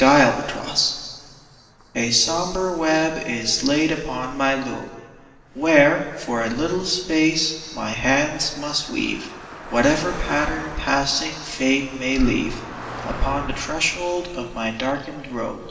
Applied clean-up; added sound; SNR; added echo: none; Car passing by; 18 dB; reverberation time 2.6 s.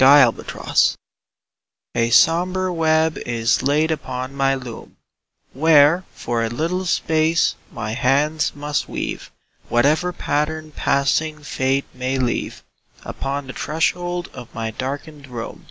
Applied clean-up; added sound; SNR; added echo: none; none; none; none.